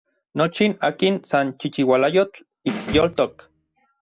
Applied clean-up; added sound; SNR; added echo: none; Snare drum; 11 dB; none.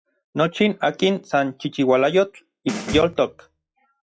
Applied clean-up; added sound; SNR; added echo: classical method log-MMSE.